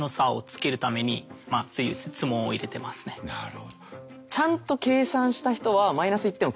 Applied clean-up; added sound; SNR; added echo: none; none; none; none.